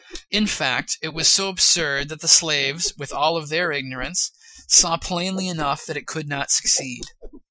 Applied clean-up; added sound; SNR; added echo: classical method Wiener filter.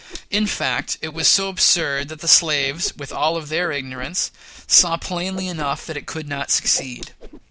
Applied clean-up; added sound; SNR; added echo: none; Whoosh, swoosh, swish; 17 dB; none.